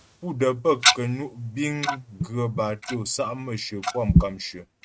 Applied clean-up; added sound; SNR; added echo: neural mask model RNNoise.